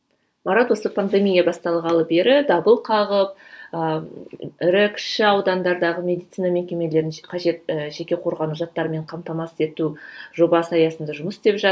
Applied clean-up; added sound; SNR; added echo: none; none; none; none.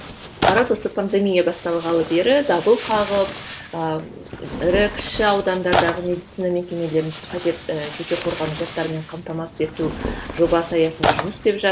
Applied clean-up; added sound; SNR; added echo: none; Tearing; 6 dB; none.